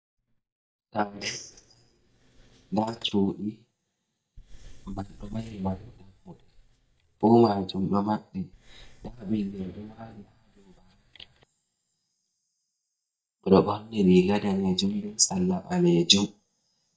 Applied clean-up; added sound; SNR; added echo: neural mask model DeepFilterNet 3.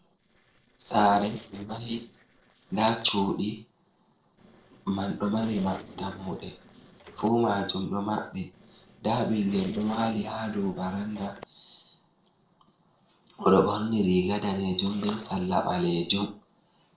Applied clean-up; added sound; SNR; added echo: neural separator model SepFormer DNS4.